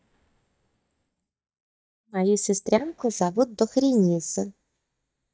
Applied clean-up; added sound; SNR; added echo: neural mask model DeepFilterNet 3.